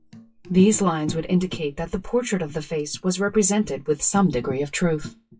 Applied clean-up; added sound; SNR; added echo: classical method WPE with log-MMSE.